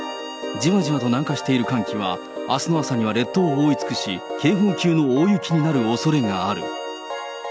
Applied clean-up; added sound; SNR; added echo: none; Bowed string instrument; 18 dB; none.